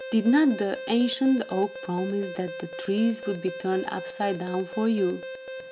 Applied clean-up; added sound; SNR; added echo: none; Alarm; 12 dB; none.